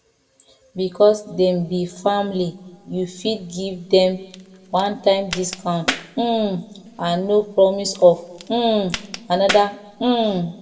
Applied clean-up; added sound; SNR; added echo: none; Crack; 13 dB; reverberation time 1.3 s.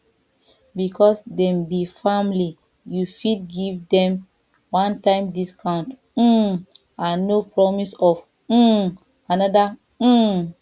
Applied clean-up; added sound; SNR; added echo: none; none; none; none.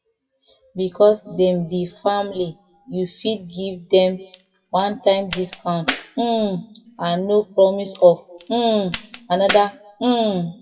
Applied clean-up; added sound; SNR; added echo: classical method WPE with log-MMSE.